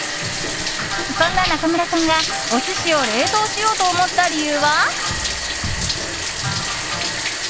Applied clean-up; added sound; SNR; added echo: none; Bathtub (filling or washing); 3 dB; none.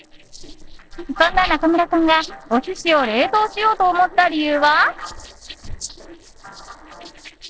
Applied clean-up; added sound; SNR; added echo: neural separator model SepFormer DNS4.